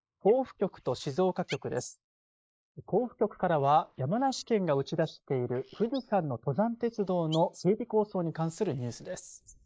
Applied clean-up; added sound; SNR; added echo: neural mask model Resemble Enhance denoiser.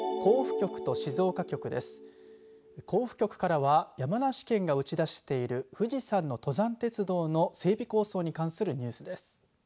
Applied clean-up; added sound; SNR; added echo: none; none; none; none.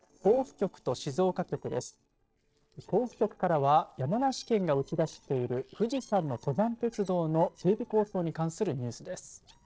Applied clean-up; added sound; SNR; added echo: neural separator model SepFormer DNS4.